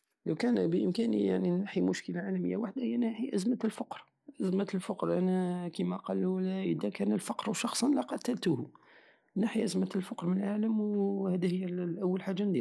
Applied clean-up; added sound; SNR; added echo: none; none; none; none.